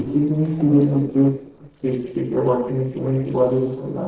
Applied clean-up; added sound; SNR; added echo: neural separator model SepFormer DNS4.